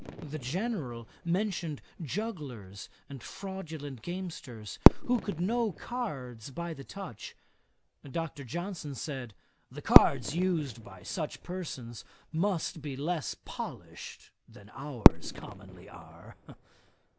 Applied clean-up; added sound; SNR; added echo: none; Fireworks; -3 dB; none.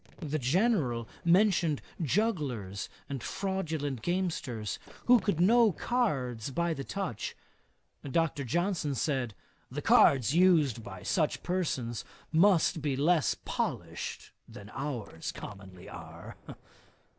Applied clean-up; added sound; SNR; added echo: neural separator model SepFormer DNS4.